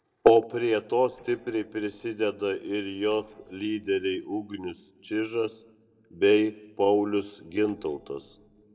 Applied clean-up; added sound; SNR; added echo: neural separator model SepFormer DNS4.